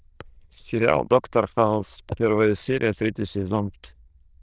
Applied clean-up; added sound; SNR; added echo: neural diffusion model UNIVERSE++.